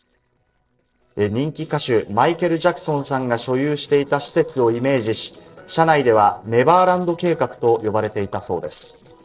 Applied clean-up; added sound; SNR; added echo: neural separator model SepFormer DNS4.